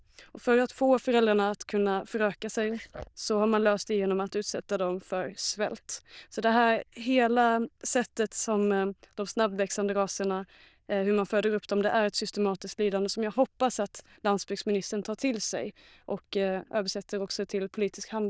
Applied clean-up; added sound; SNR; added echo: neural diffusion model UNIVERSE++.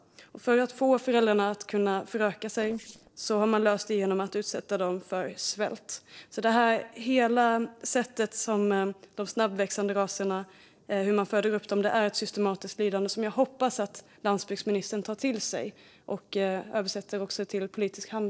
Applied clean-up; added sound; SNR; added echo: neural separator model SepFormer DNS4.